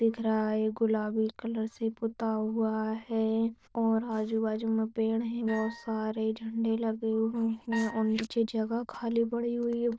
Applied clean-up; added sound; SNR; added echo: neural diffusion model UNIVERSE++.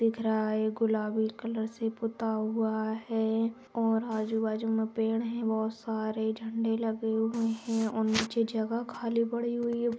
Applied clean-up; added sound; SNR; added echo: none; none; none; none.